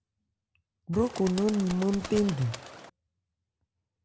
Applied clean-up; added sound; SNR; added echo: none; Bird; 11 dB; none.